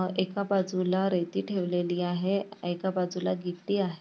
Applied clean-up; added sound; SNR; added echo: none; none; none; none.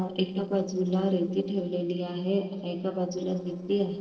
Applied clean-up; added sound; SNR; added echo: neural separator model SepFormer DNS4.